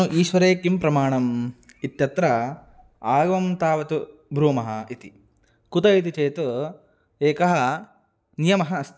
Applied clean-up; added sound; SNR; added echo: none; none; none; none.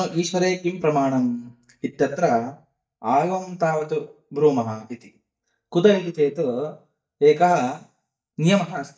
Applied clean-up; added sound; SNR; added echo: neural mask model DeepFilterNet 3.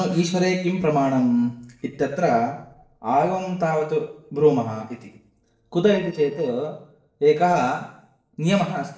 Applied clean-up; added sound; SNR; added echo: neural separator model SepFormer DNS4.